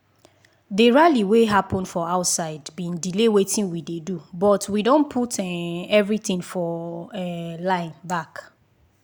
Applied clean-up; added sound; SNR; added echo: none; none; none; none.